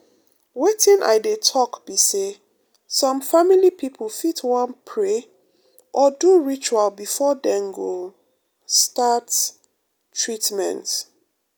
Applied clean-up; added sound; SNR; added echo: none; none; none; none.